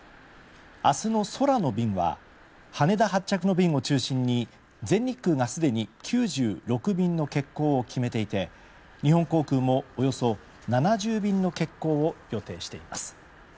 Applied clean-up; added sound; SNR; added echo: none; none; none; none.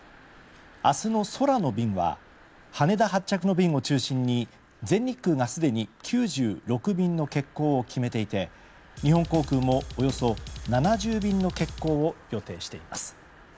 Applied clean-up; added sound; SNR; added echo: none; Drum kit; 11 dB; none.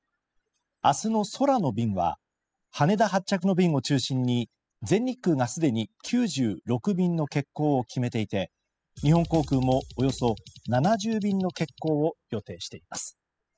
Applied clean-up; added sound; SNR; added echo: classical method spectral subtraction.